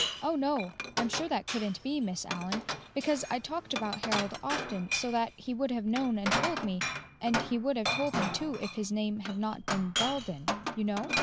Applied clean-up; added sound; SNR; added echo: none; Glass; 3 dB; none.